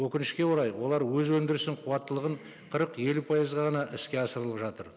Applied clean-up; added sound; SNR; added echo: none; none; none; none.